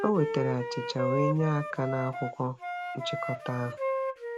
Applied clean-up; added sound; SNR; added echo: none; Wind instrument, woodwind instrument; 3 dB; none.